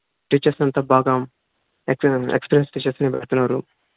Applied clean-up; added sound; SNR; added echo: none; none; none; none.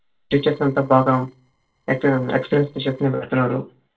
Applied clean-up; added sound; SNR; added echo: neural separator model SepFormer DNS4.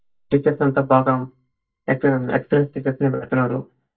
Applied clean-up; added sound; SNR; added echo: neural mask model DeepFilterNet 3.